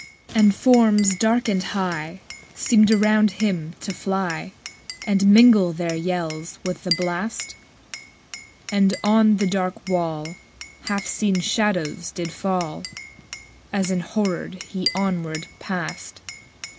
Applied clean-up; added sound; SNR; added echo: none; Glass; 16 dB; none.